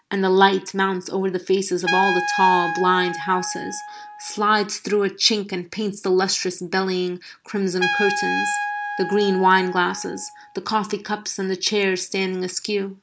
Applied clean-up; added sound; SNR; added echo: none; Trumpet; 8 dB; none.